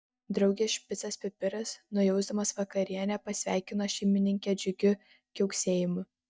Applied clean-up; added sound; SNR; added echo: neural mask model DeepFilterNet 3.